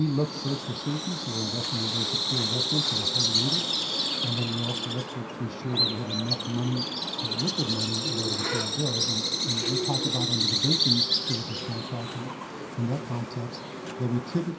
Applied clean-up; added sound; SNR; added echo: none; Bird vocalization, bird call, bird song; -2 dB; reverberation time 2.0 s.